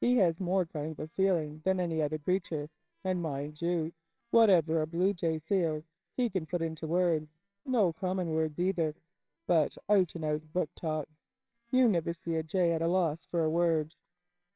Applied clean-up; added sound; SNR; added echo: neural separator model SepFormer WHAMR!.